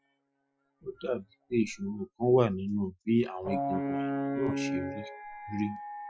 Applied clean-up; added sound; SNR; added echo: classical method Wiener filter.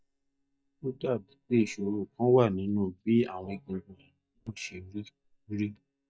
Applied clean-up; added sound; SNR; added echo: neural mask model DeepFilterNet 3.